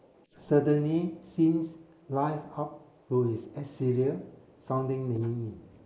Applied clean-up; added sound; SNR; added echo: neural mask model Resemble Enhance denoiser.